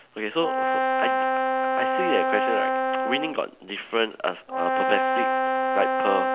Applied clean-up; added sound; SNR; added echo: none; Brass instrument; -4 dB; none.